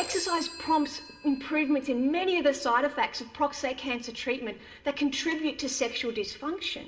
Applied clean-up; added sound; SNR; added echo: none; Telephone; 19 dB; reverberation time 0.2 s.